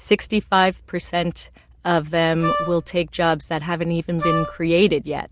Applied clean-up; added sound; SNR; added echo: none; Wind instrument, woodwind instrument; 5 dB; none.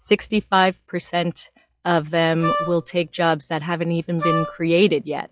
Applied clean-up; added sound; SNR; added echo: classical method log-MMSE.